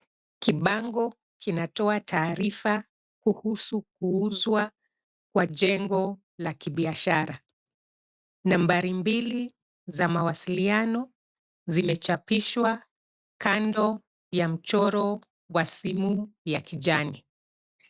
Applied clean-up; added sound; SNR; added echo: none; none; none; none.